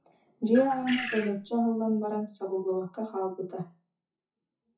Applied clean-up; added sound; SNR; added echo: classical method WPE with log-MMSE.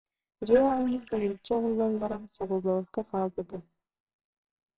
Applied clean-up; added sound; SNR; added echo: neural separator model SepFormer WHAMR!.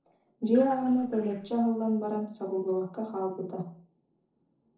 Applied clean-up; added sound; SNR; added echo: neural separator model SepFormer DNS4.